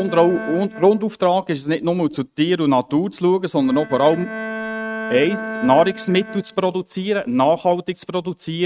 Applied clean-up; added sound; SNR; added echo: neural mask model RNNoise.